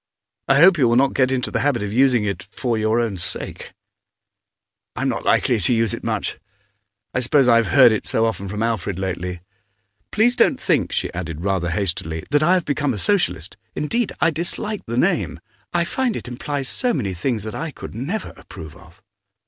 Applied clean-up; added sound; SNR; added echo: none; none; none; none.